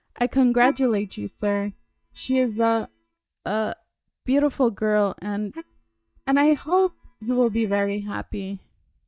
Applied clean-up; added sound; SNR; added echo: neural mask model DeepFilterNet 3.